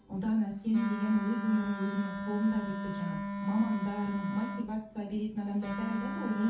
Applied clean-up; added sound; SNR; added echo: none; Wind instrument, woodwind instrument; 5 dB; reverberation time 0.5 s.